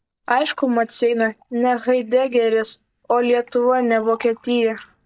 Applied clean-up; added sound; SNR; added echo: neural mask model DeepFilterNet 3.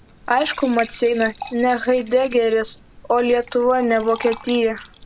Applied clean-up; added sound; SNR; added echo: none; Fill (with liquid) / Trickle, dribble / Glass; 18 dB; none.